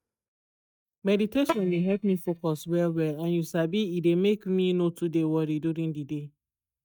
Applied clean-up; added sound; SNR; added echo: neural mask model DeepFilterNet 3.